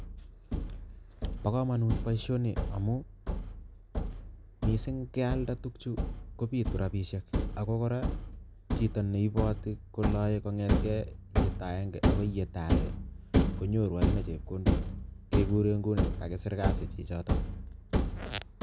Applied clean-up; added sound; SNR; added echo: none; Thump, thud; 0 dB; none.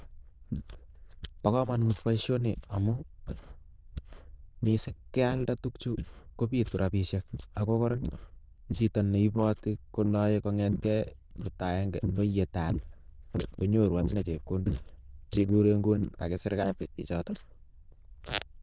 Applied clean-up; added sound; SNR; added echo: neural diffusion model UNIVERSE++.